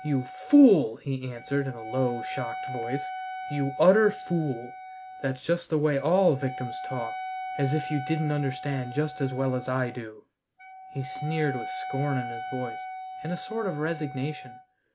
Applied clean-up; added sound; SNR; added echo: none; Wind instrument, woodwind instrument; 10 dB; none.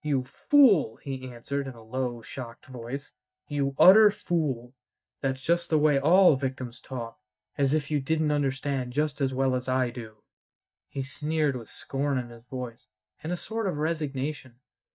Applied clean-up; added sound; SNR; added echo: neural mask model DeepFilterNet 3.